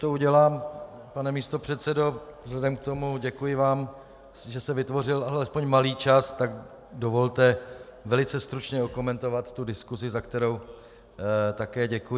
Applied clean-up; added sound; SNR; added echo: none; none; none; none.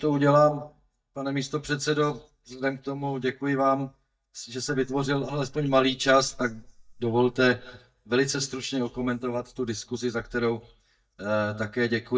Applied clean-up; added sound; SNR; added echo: neural mask model DeepFilterNet 3.